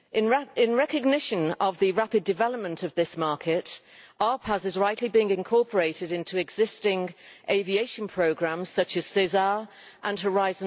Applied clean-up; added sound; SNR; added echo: none; none; none; none.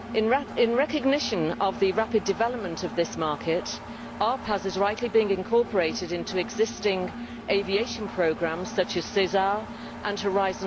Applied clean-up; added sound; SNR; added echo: none; Engine; 11 dB; none.